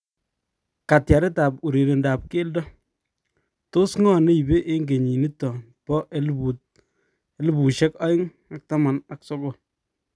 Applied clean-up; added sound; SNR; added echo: none; none; none; none.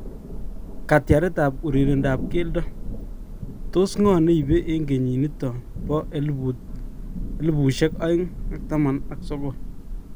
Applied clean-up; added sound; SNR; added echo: none; Thunder / Rain; 7 dB; none.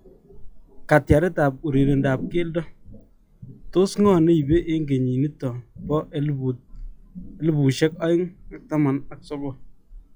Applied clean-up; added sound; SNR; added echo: classical method log-MMSE.